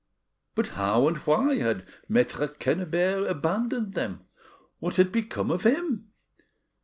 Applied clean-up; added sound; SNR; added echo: none; none; none; none.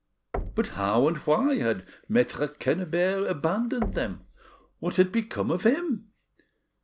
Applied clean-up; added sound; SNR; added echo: none; Knock; 14 dB; none.